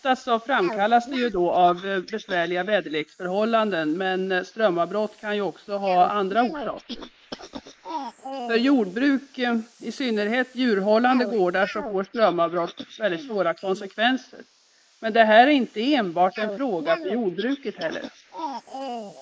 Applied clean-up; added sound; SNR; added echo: neural mask model Resemble Enhance denoiser.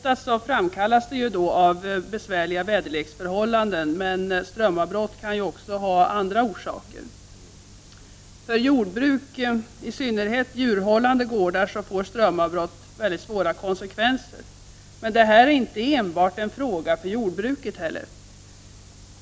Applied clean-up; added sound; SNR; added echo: none; none; none; none.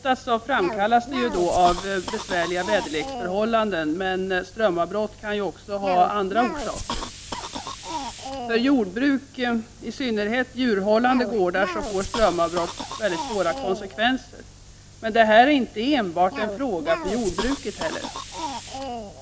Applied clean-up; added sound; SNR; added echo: none; Cough; 11 dB; none.